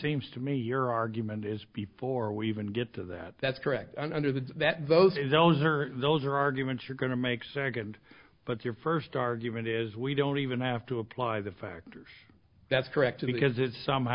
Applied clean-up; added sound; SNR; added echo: none; none; none; none.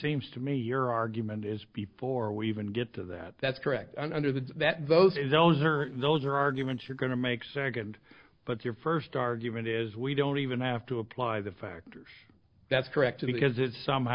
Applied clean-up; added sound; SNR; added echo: neural separator model SepFormer DNS4.